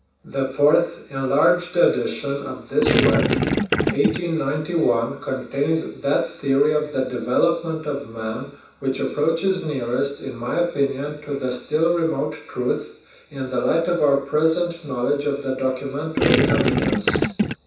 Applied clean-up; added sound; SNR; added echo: none; Gurgling; -3 dB; reverberation time 0.7 s.